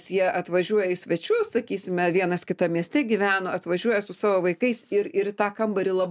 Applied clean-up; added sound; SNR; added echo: none; none; none; none.